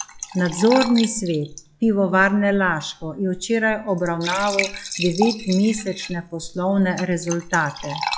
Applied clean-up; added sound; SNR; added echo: classical method log-MMSE.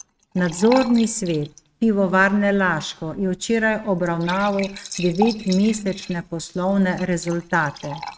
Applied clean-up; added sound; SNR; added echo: neural mask model RNNoise.